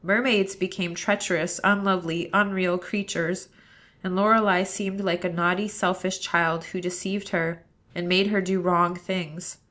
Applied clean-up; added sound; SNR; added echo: none; none; none; none.